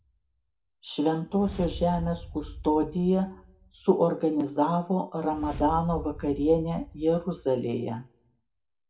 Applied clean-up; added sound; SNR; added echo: none; Whoosh, swoosh, swish; 15 dB; reverberation time 0.4 s.